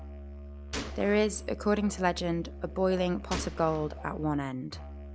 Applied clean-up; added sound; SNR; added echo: none; Gunshot, gunfire + Musical instrument; 10 dB; none.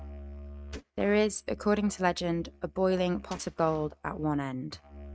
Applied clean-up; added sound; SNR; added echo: neural mask model RNNoise.